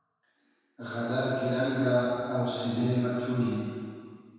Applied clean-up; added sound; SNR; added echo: none; none; none; reverberation time 1.9 s.